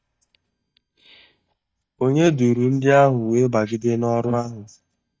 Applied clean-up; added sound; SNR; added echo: neural mask model DeepFilterNet 3.